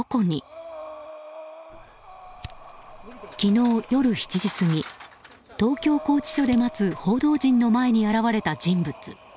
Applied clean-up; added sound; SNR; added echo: none; Breathing + Fire; 18 dB; none.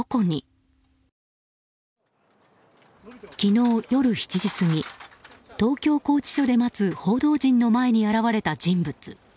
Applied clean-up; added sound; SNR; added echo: none; none; none; none.